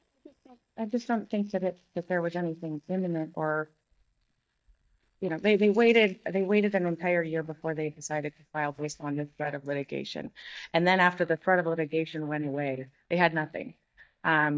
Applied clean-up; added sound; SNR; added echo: neural mask model DeepFilterNet 3.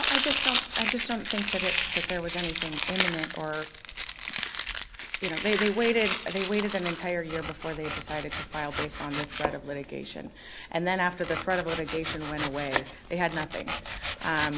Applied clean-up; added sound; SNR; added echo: none; Domestic sounds, home sounds; -1 dB; none.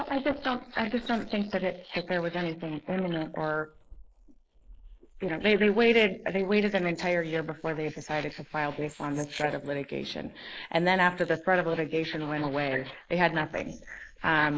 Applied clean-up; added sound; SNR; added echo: neural mask model Resemble Enhance denoiser.